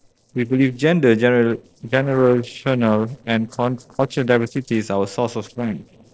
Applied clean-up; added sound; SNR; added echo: neural separator model SepFormer DNS4.